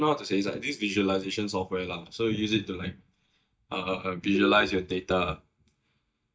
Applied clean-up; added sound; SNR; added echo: neural mask model DeepFilterNet 3.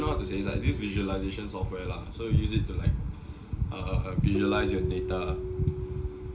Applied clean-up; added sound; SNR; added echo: none; Keyboard (musical); 9 dB; reverberation time 0.5 s.